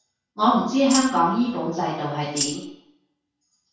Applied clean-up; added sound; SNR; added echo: none; Tambourine; 6 dB; reverberation time 0.6 s.